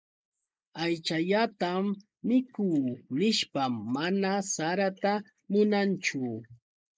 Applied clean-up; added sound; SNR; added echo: neural mask model Resemble Enhance denoiser.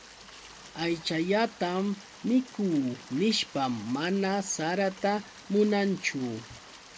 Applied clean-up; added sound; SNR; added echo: none; Stream; 19 dB; none.